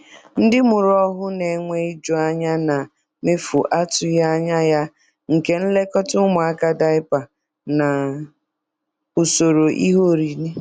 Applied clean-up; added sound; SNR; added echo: none; none; none; none.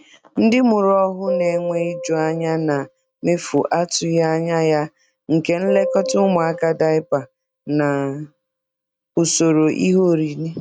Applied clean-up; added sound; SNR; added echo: neural mask model RNNoise.